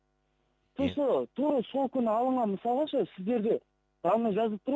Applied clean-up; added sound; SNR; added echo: none; none; none; none.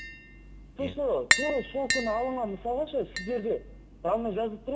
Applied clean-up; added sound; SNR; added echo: none; Tap; 3 dB; reverberation time 0.6 s.